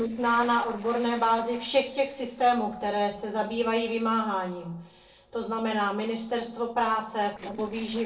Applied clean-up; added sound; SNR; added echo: neural separator model SepFormer DNS4.